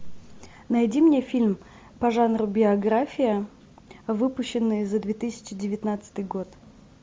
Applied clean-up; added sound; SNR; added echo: none; none; none; none.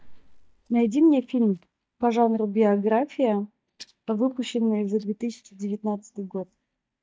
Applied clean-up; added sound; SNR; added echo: neural mask model DeepFilterNet 3.